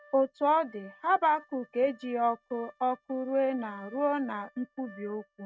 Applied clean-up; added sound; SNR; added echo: neural mask model RNNoise.